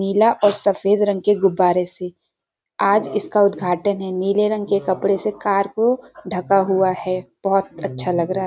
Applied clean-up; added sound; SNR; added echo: none; none; none; none.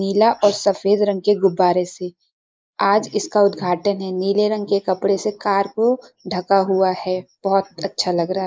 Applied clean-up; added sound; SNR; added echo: neural mask model Resemble Enhance denoiser.